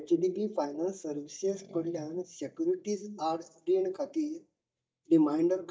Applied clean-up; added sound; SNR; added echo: neural mask model DeepFilterNet 3.